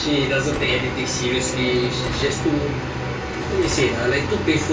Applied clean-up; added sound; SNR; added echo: none; Door; 13 dB; reverberation time 0.2 s.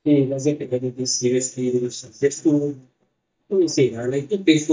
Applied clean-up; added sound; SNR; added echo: neural mask model DeepFilterNet 3.